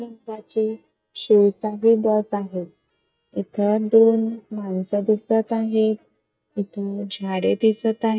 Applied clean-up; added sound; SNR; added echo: neural mask model DeepFilterNet 3.